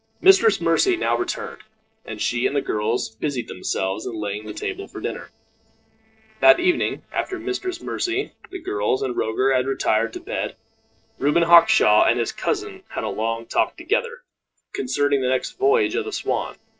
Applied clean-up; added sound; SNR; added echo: neural separator model SepFormer DNS4.